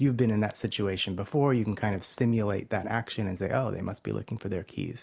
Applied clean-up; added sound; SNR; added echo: none; none; none; none.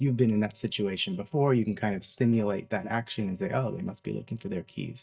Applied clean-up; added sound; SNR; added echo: neural mask model DeepFilterNet 3.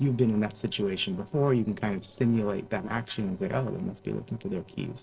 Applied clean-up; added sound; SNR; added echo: neural separator model SepFormer DNS4.